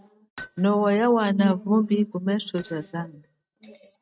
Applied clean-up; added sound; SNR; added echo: neural mask model RNNoise.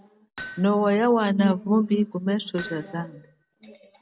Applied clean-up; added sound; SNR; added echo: none; Hammer; 20 dB; none.